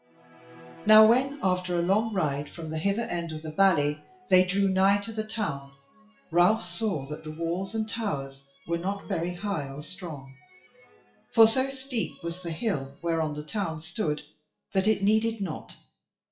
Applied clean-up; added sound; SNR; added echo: classical method WPE with log-MMSE.